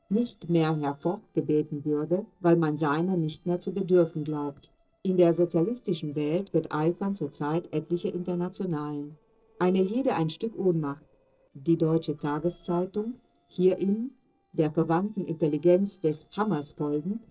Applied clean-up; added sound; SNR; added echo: neural separator model SepFormer DNS4.